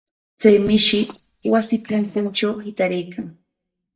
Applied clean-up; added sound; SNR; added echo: neural mask model DeepFilterNet 3.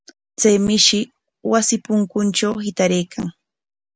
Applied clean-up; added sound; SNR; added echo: none; none; none; none.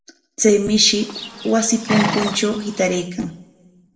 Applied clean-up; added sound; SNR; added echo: none; Livestock, farm animals, working animals; 7 dB; reverberation time 0.6 s.